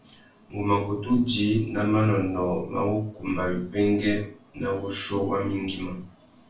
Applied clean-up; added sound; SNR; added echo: none; none; none; reverberation time 0.3 s.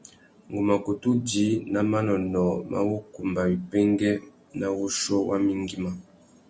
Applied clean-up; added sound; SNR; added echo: none; none; none; none.